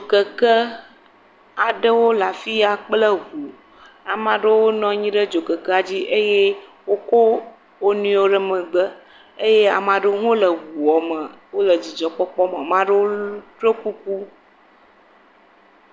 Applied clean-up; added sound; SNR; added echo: none; none; none; none.